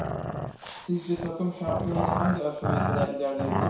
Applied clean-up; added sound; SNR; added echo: none; Growling; -1 dB; reverberation time 0.7 s.